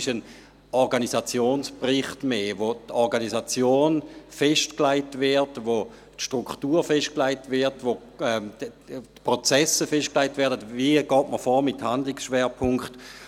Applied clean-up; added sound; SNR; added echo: none; none; none; none.